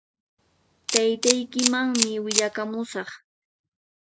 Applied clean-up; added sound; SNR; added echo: none; Camera; 0 dB; none.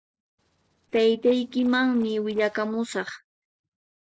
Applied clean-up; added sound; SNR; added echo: neural separator model SepFormer DNS4.